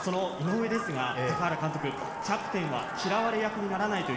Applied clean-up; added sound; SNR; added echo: none; Splash, splatter; 19 dB; reverberation time 1.0 s.